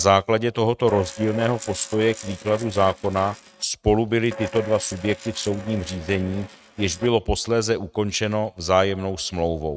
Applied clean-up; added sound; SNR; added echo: neural mask model RNNoise.